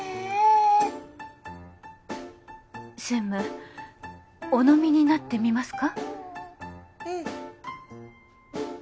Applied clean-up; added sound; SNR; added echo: none; none; none; none.